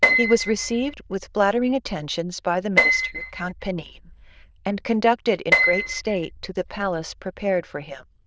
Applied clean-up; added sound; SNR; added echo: neural diffusion model UNIVERSE++.